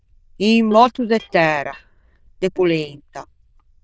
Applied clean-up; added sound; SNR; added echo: neural diffusion model UNIVERSE++.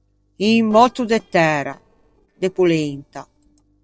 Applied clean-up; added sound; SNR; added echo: neural separator model SepFormer DNS4.